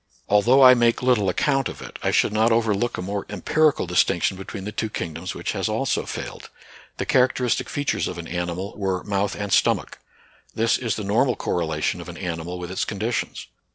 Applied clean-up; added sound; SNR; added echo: neural separator model SepFormer DNS4.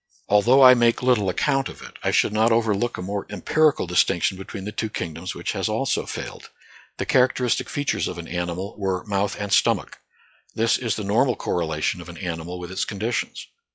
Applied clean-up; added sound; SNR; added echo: classical method log-MMSE.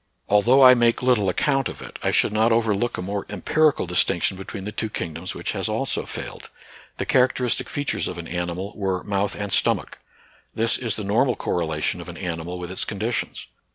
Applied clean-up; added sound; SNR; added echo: none; none; none; none.